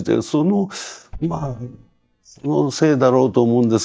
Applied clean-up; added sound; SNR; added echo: neural mask model DeepFilterNet 3.